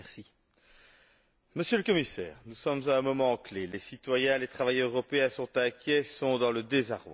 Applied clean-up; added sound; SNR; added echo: none; none; none; none.